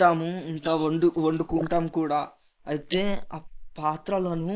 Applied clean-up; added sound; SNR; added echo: neural mask model Resemble Enhance denoiser.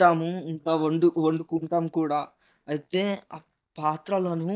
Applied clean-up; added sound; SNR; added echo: neural mask model DeepFilterNet 3.